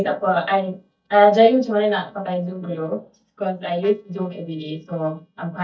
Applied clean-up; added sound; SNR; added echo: neural mask model DeepFilterNet 3.